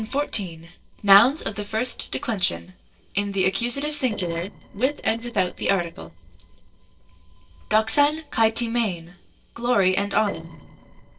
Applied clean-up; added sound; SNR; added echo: neural separator model SepFormer DNS4.